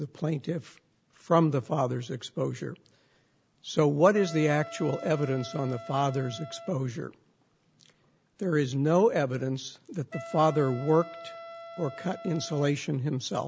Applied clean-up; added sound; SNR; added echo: none; Wind instrument, woodwind instrument; 15 dB; none.